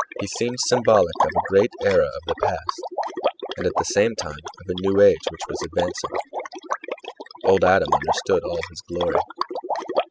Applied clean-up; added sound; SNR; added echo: classical method spectral subtraction.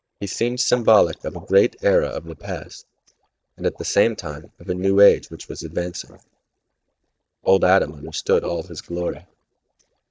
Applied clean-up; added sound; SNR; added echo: neural mask model DeepFilterNet 3.